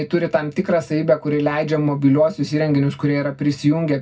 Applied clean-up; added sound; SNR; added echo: none; none; none; reverberation time 0.4 s.